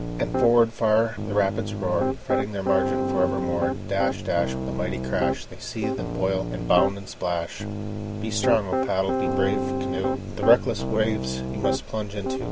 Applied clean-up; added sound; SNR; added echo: none; Piano; 2 dB; none.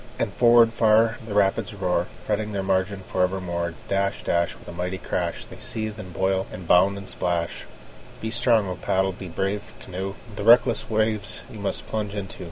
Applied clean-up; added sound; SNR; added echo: none; none; none; none.